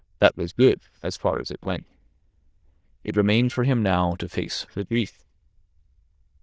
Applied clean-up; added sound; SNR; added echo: neural diffusion model UNIVERSE++.